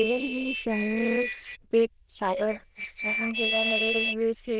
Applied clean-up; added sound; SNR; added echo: neural diffusion model UNIVERSE++.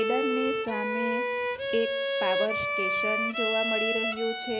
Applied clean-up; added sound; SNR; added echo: none; Bowed string instrument; -3 dB; none.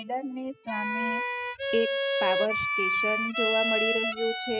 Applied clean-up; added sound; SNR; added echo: classical method spectral subtraction.